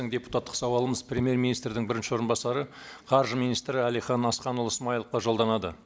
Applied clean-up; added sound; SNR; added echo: none; none; none; none.